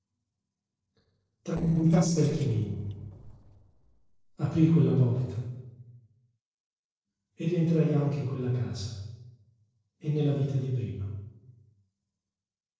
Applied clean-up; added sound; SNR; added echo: neural separator model SepFormer DNS4.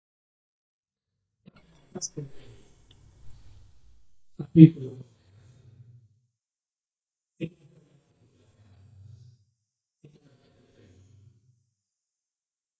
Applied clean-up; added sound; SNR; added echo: neural mask model DeepFilterNet 3.